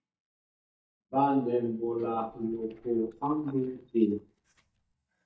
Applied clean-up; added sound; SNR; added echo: neural mask model DeepFilterNet 3.